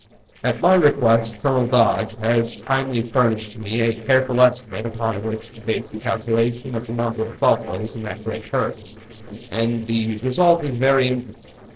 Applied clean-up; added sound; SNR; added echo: neural separator model SepFormer DNS4.